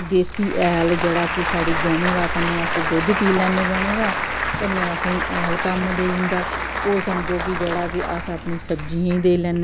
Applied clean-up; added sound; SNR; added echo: none; Applause; 2 dB; none.